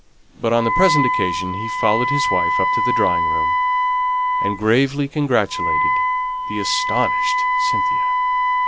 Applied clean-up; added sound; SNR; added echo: none; Wind instrument, woodwind instrument; -3 dB; none.